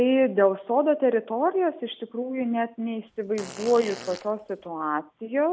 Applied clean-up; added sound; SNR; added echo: none; Fart; 16 dB; none.